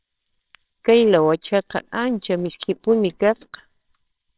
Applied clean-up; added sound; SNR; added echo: neural separator model SepFormer WHAMR!.